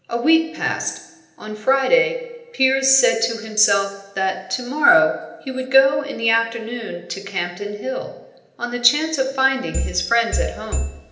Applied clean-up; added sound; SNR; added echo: none; Marimba, xylophone / Wood; 3 dB; reverberation time 0.9 s.